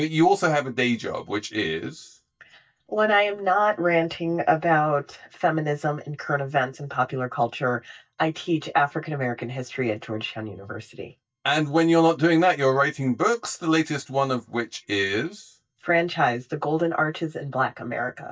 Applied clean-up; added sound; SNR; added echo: neural mask model DeepFilterNet 3.